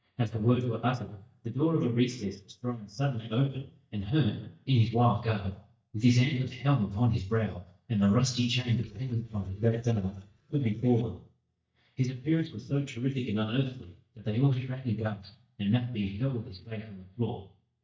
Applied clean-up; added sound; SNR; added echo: neural mask model DeepFilterNet 3.